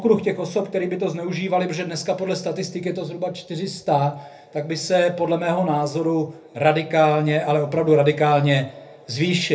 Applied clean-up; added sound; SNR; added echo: none; none; none; reverberation time 0.3 s.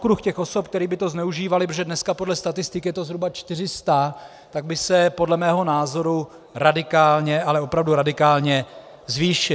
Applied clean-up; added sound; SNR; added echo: none; none; none; none.